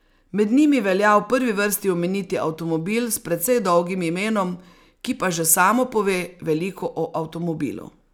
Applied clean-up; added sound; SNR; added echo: none; none; none; none.